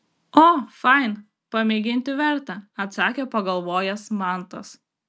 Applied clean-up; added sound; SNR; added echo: none; none; none; none.